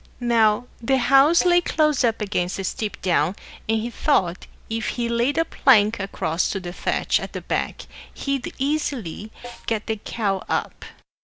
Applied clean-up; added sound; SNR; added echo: none; Snare drum; 20 dB; none.